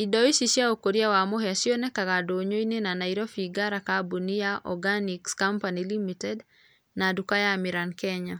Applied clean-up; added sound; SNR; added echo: none; none; none; none.